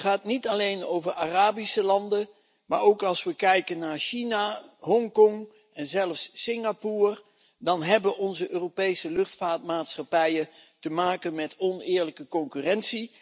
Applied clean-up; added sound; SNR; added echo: none; none; none; none.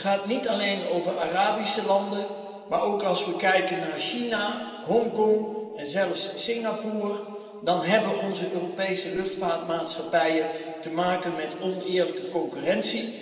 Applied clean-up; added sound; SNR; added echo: none; none; none; reverberation time 2.6 s.